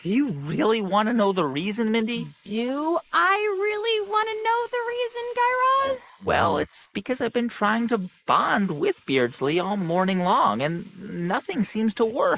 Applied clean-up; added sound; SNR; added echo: neural mask model Resemble Enhance denoiser.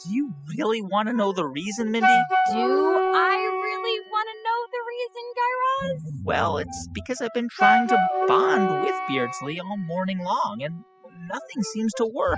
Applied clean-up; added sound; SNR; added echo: classical method spectral subtraction.